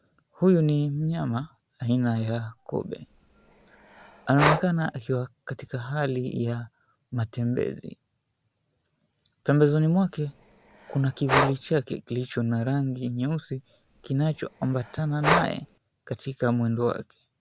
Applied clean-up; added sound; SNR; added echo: none; Breathing; 4 dB; none.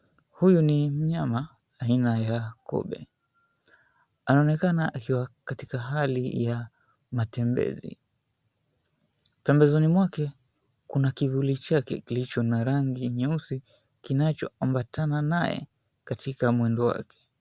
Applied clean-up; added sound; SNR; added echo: none; none; none; none.